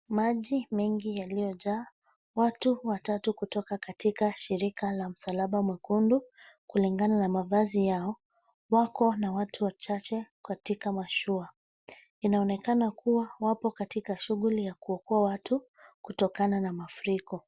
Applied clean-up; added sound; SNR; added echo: none; none; none; none.